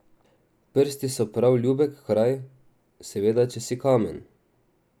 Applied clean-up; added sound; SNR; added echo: none; none; none; none.